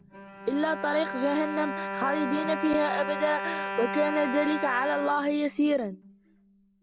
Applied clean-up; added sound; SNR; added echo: none; Bowed string instrument; 7 dB; none.